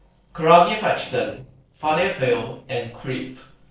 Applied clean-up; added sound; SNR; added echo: neural separator model SepFormer DNS4.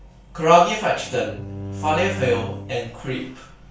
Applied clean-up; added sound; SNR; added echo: none; Bowed string instrument; 12 dB; reverberation time 0.3 s.